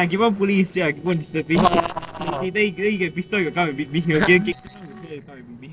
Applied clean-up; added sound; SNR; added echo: neural separator model SepFormer DNS4.